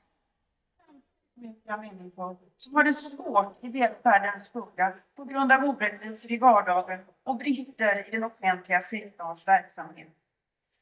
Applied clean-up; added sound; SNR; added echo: neural mask model DeepFilterNet 3.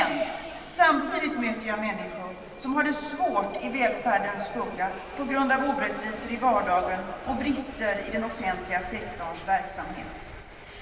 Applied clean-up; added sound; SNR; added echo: none; Subway, metro, underground; 15 dB; reverberation time 2.3 s.